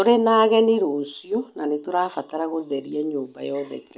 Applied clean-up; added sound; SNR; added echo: none; none; none; none.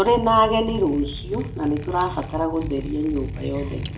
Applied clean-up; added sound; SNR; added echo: none; Liquid; 9 dB; reverberation time 0.5 s.